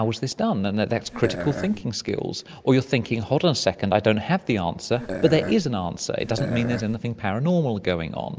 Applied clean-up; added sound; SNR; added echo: none; Burping, eructation; 8 dB; none.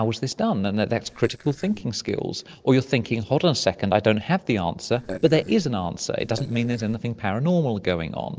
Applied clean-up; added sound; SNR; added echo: neural separator model SepFormer DNS4.